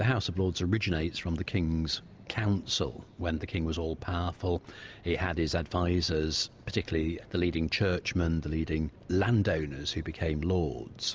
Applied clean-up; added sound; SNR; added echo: none; none; none; none.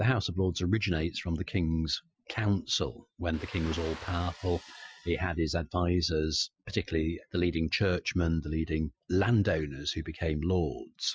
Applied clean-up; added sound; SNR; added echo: classical method Wiener filter.